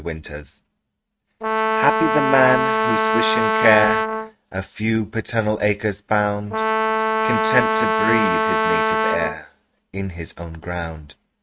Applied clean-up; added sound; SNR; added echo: neural mask model RNNoise.